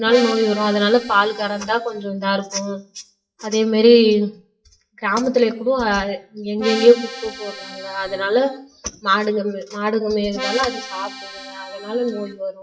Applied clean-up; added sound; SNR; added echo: classical method WPE with log-MMSE.